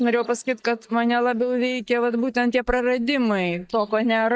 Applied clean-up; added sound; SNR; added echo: neural mask model DeepFilterNet 3.